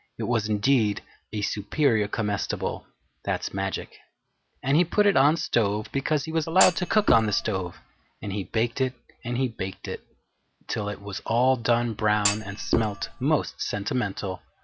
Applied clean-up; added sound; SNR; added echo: none; Thump, thud; 4 dB; none.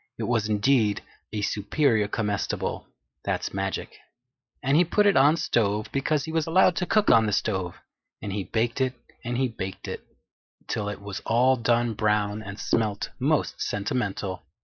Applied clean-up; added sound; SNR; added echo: neural mask model Resemble Enhance denoiser.